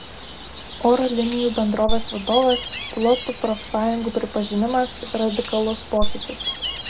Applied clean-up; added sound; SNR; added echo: none; Gull, seagull; 5 dB; none.